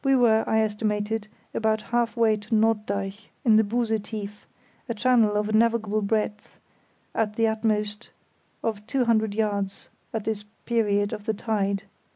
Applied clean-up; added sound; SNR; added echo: none; none; none; none.